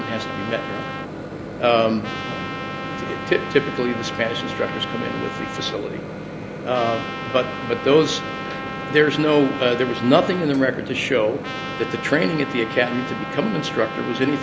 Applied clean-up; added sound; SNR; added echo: none; Microwave oven + Trumpet; 7 dB; none.